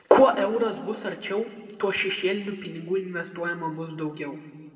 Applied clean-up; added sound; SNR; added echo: none; none; none; reverberation time 1.9 s.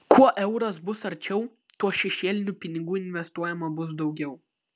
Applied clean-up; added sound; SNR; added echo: none; none; none; none.